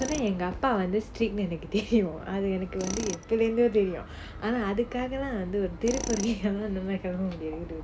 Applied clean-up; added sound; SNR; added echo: none; Tools; 15 dB; none.